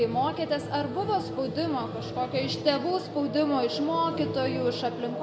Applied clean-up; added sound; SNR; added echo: none; none; none; reverberation time 1.3 s.